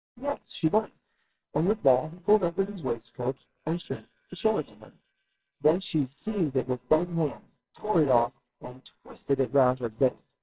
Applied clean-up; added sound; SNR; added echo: neural separator model SepFormer WHAMR!.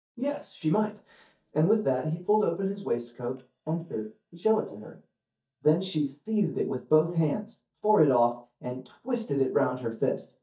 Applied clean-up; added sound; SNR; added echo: neural mask model DeepFilterNet 3.